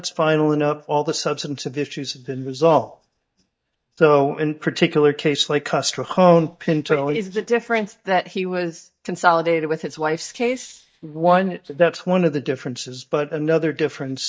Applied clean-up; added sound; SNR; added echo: neural mask model DeepFilterNet 3.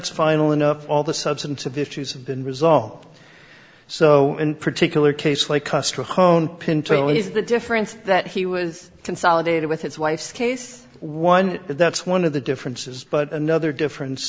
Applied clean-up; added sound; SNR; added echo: none; none; none; none.